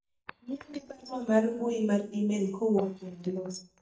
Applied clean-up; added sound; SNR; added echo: neural mask model DeepFilterNet 3.